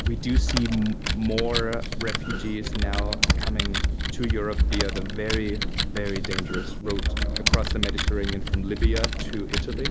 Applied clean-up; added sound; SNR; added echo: none; Computer keyboard; -5 dB; none.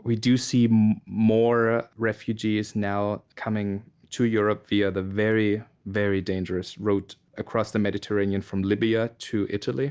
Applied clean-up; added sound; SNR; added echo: none; none; none; none.